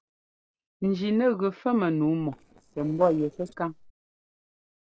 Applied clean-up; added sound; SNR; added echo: neural separator model SepFormer DNS4.